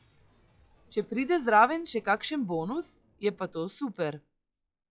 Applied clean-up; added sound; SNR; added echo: classical method log-MMSE.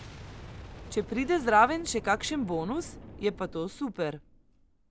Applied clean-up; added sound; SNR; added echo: none; Boom; 15 dB; none.